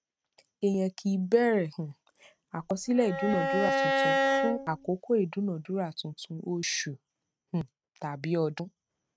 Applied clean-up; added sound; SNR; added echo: neural mask model RNNoise.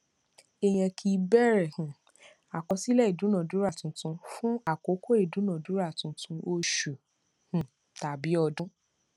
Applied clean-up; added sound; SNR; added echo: none; none; none; none.